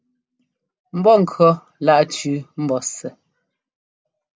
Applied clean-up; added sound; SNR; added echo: none; none; none; none.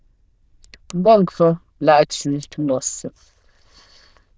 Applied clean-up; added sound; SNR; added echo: neural diffusion model UNIVERSE++.